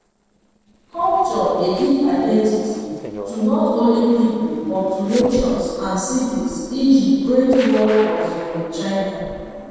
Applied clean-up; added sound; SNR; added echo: neural separator model SepFormer DNS4.